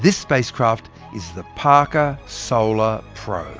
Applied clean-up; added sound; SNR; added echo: none; none; none; none.